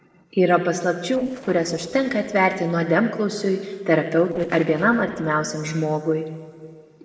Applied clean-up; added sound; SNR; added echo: neural separator model SepFormer DNS4.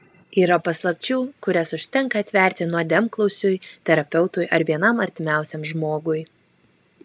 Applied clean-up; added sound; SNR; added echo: none; none; none; none.